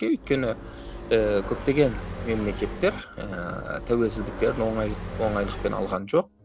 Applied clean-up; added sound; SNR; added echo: none; Motorcycle; 9 dB; none.